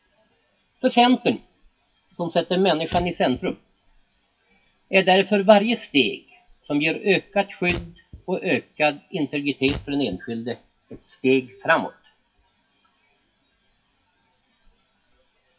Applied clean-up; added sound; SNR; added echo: classical method WPE with log-MMSE.